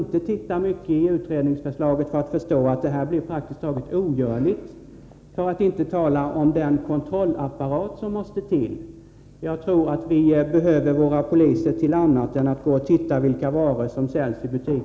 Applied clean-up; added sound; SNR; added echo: none; none; none; none.